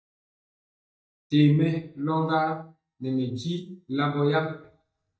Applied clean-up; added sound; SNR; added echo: neural mask model DeepFilterNet 3.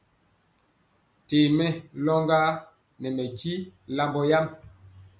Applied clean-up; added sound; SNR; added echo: none; none; none; none.